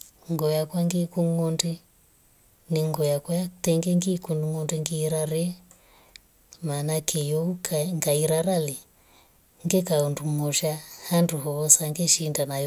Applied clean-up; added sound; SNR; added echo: none; none; none; none.